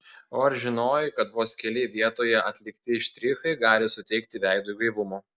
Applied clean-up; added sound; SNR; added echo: none; none; none; none.